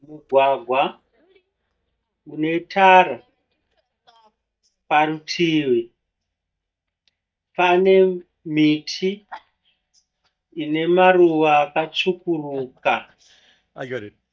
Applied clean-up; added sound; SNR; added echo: neural mask model DeepFilterNet 3.